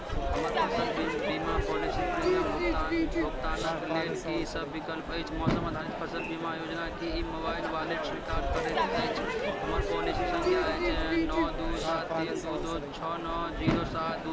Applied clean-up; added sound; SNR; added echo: none; Crowd / Fireworks; -5 dB; none.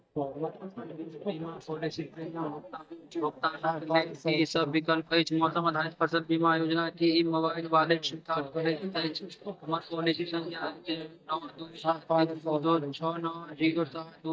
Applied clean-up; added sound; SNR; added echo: neural mask model DeepFilterNet 3.